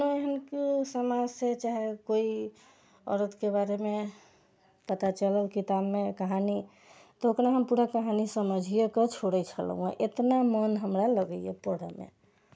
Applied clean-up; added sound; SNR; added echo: none; none; none; none.